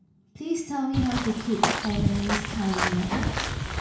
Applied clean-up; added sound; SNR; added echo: none; Walk, footsteps / Bird vocalization, bird call, bird song; -1 dB; reverberation time 0.6 s.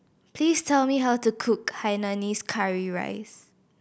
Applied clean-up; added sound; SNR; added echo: none; none; none; none.